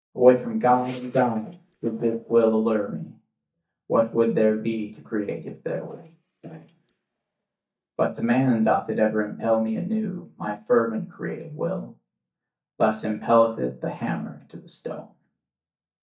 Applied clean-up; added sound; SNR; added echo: neural mask model DeepFilterNet 3.